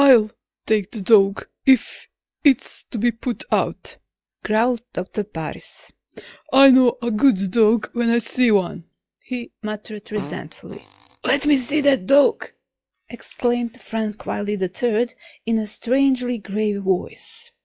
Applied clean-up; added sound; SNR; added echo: classical method log-MMSE.